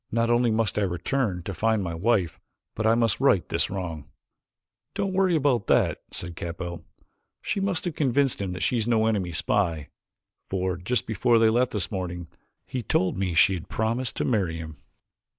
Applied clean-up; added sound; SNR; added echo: none; none; none; none.